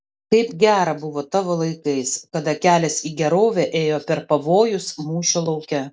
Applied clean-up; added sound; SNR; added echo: none; none; none; none.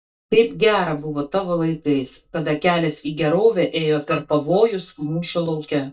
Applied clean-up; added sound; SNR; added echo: neural mask model DeepFilterNet 3.